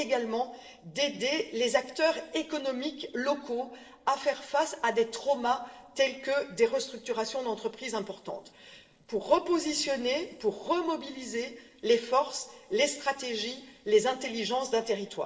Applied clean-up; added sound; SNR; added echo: neural separator model SepFormer DNS4.